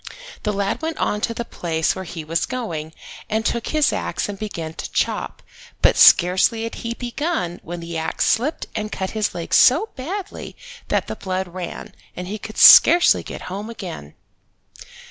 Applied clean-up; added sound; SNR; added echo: none; none; none; none.